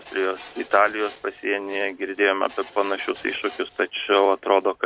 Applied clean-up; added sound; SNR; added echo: none; Printer; 19 dB; none.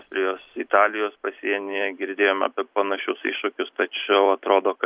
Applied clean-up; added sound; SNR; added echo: none; none; none; none.